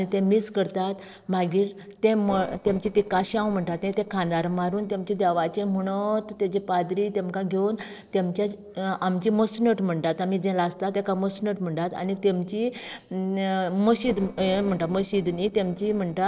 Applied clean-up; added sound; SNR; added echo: neural separator model SepFormer DNS4.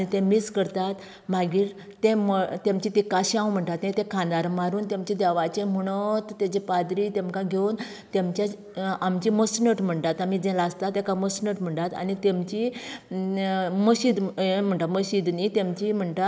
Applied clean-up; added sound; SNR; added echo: neural mask model Resemble Enhance denoiser.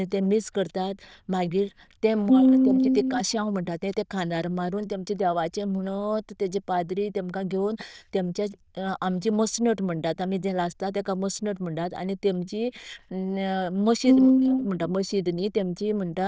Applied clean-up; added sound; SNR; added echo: neural diffusion model UNIVERSE++.